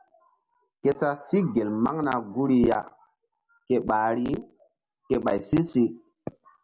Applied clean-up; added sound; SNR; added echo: none; none; none; none.